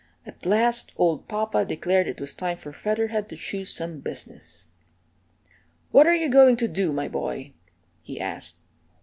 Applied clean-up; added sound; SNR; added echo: none; none; none; none.